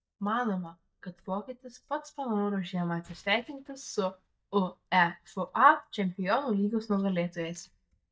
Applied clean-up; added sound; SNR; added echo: neural mask model DeepFilterNet 3.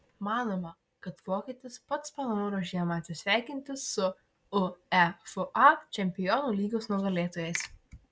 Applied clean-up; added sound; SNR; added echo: none; none; none; none.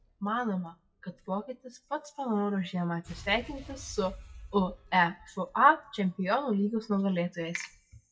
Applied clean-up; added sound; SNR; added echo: classical method WPE with log-MMSE.